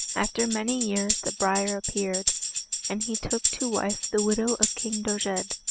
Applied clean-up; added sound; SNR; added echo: none; Tambourine; 0 dB; none.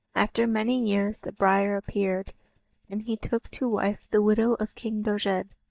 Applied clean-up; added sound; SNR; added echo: neural mask model DeepFilterNet 3.